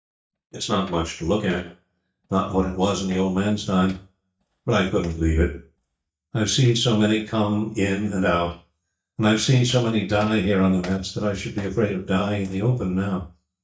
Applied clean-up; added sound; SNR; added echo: neural mask model DeepFilterNet 3.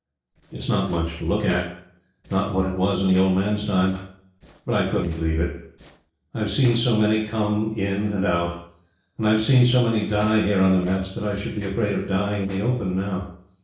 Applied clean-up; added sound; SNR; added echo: neural separator model SepFormer DNS4.